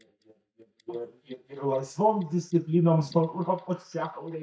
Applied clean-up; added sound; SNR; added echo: neural mask model DeepFilterNet 3.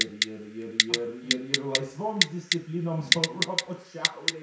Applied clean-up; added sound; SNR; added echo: none; Typing; -4 dB; reverberation time 0.6 s.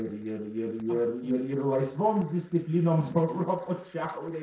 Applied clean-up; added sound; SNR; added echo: neural separator model SepFormer DNS4.